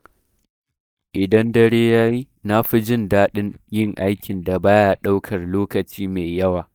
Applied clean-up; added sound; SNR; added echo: neural mask model DeepFilterNet 3.